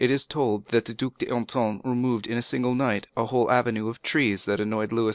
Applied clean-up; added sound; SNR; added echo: none; none; none; none.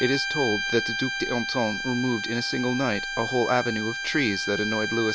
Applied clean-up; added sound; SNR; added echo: none; Bowed string instrument; 4 dB; none.